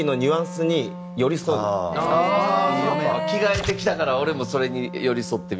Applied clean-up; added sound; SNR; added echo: none; Wind instrument, woodwind instrument; 13 dB; none.